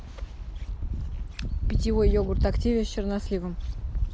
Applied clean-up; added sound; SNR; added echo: none; none; none; none.